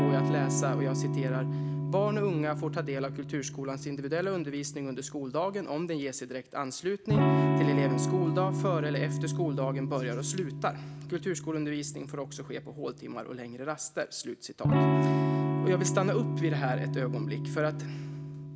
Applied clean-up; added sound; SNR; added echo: none; Electric guitar / Strum; -2 dB; none.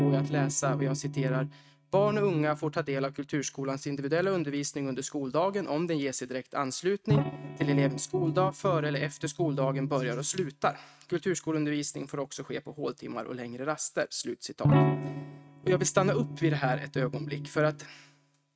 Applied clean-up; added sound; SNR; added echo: neural mask model RNNoise.